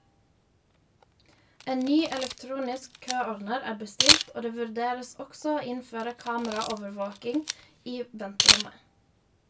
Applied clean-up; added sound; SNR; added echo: none; Camera; -2 dB; reverberation time 0.2 s.